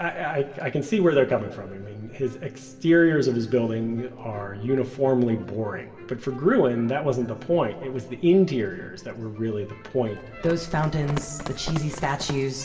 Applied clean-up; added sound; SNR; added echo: none; Run; 13 dB; reverberation time 1.5 s.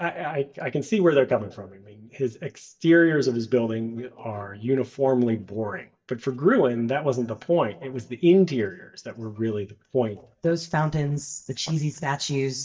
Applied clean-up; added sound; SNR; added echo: neural mask model DeepFilterNet 3.